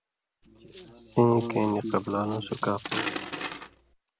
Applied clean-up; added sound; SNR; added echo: none; Coin (dropping); 7 dB; none.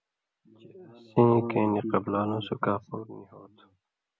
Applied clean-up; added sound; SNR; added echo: none; none; none; none.